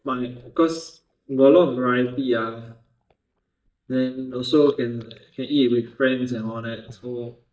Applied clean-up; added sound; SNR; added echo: neural mask model DeepFilterNet 3.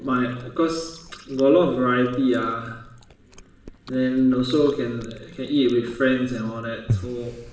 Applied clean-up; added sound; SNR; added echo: none; Chewing, mastication; 14 dB; reverberation time 0.8 s.